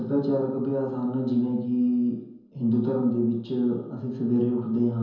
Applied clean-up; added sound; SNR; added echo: none; none; none; reverberation time 0.9 s.